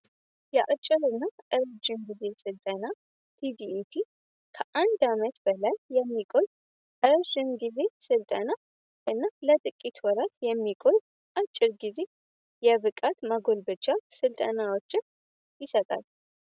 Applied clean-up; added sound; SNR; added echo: none; none; none; none.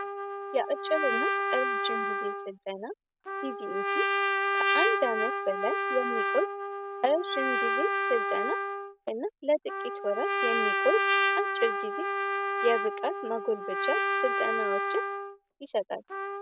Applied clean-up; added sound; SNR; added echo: none; Trumpet; -2 dB; none.